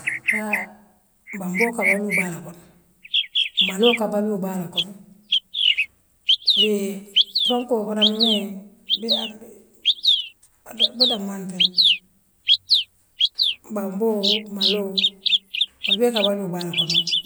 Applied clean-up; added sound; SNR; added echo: none; Bird vocalization, bird call, bird song; -4 dB; none.